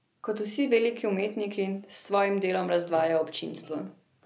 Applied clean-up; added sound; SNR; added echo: none; none; none; none.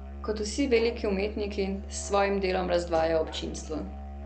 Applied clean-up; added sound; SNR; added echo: none; Musical instrument; 10 dB; none.